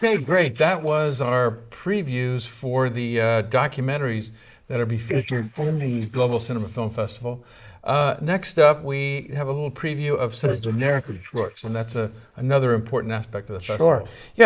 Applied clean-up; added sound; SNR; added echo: neural mask model Resemble Enhance denoiser.